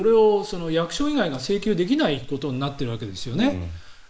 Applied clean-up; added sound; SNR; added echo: neural mask model Resemble Enhance denoiser.